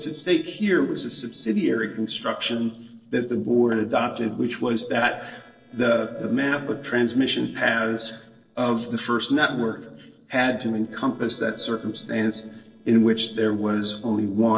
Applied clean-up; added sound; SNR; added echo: neural separator model SepFormer DNS4.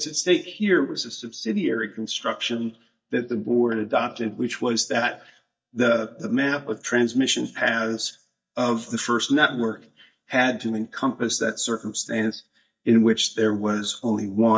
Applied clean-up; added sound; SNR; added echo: neural mask model DeepFilterNet 3.